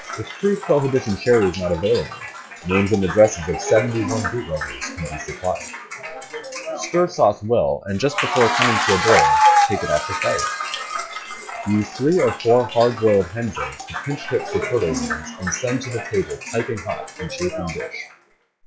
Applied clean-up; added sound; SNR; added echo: classical method log-MMSE.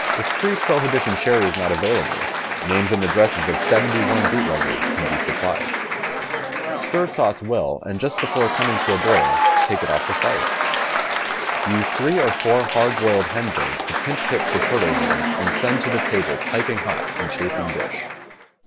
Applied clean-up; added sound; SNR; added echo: none; Applause / Crowd / Cheering; -1 dB; none.